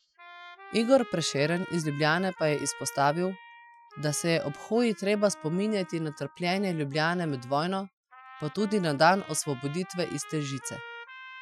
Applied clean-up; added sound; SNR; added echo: classical method Wiener filter.